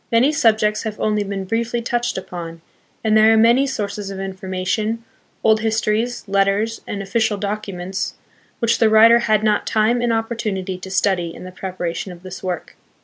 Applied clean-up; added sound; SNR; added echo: none; none; none; none.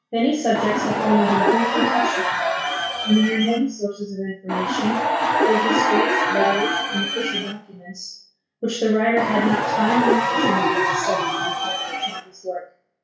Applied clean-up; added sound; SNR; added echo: classical method WPE with log-MMSE.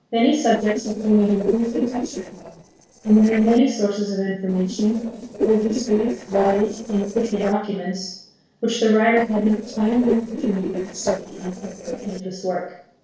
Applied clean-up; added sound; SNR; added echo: neural separator model SepFormer DNS4.